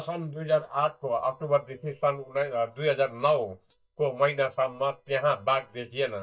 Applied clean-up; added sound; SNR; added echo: neural mask model DeepFilterNet 3.